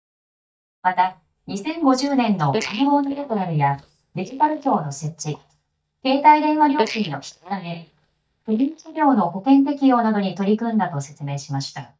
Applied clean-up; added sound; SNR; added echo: neural mask model DeepFilterNet 3.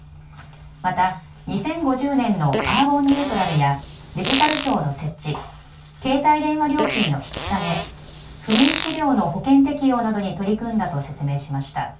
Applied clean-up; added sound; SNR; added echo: none; Fart; 5 dB; reverberation time 0.2 s.